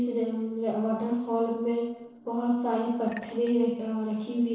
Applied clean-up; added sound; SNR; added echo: neural separator model SepFormer DNS4.